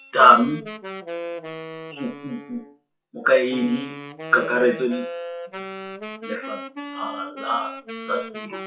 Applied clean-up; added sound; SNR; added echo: classical method WPE with log-MMSE.